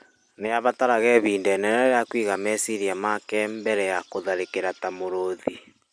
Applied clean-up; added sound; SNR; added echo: none; none; none; none.